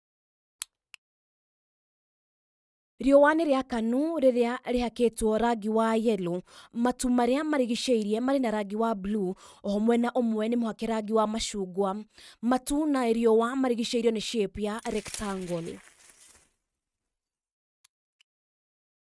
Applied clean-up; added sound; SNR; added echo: neural mask model RNNoise.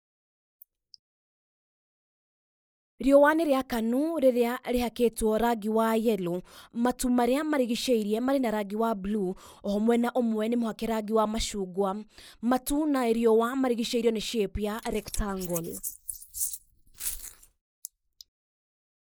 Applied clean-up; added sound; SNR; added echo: neural mask model Resemble Enhance denoiser.